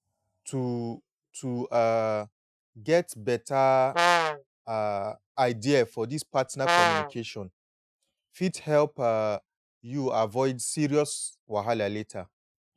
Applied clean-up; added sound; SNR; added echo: classical method Wiener filter.